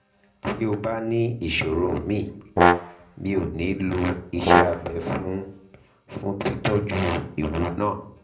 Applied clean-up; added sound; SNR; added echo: none; Brass instrument; -3 dB; reverberation time 0.5 s.